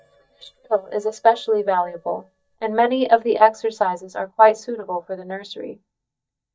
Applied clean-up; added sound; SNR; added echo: neural mask model DeepFilterNet 3.